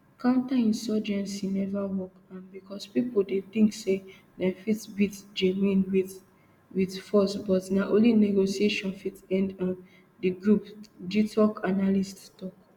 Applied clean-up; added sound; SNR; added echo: none; none; none; none.